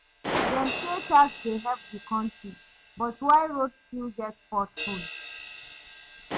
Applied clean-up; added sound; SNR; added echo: none; Crash cymbal + Gunshot, gunfire; 8 dB; none.